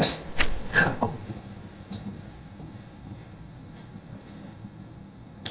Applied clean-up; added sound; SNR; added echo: neural mask model DeepFilterNet 3.